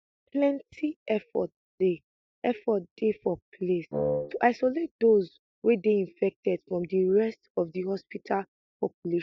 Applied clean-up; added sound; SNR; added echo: neural mask model DeepFilterNet 3.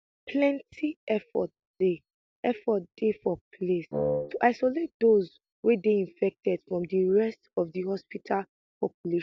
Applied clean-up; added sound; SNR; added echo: none; Wind instrument, woodwind instrument; 2 dB; none.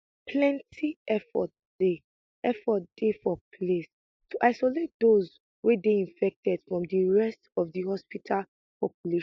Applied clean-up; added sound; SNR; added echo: neural mask model Resemble Enhance denoiser.